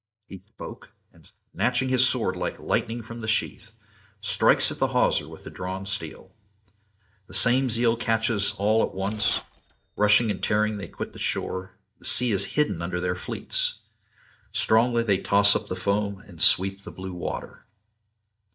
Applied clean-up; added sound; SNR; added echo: neural mask model DeepFilterNet 3.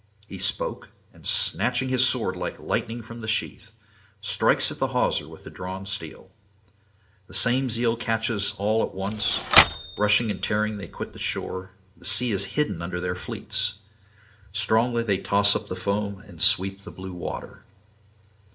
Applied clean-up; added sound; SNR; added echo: none; Typewriter; 0 dB; reverberation time 0.4 s.